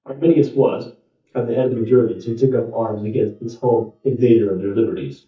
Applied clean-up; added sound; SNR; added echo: neural mask model DeepFilterNet 3.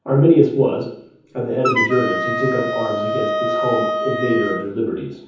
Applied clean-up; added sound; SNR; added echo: none; Wind instrument, woodwind instrument; 2 dB; reverberation time 0.7 s.